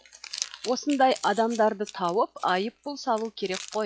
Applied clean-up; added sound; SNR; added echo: classical method log-MMSE.